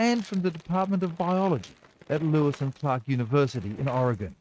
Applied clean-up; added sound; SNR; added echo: neural mask model RNNoise.